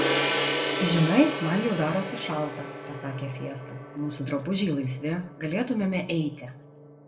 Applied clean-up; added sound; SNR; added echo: none; Gong; 4 dB; reverberation time 0.5 s.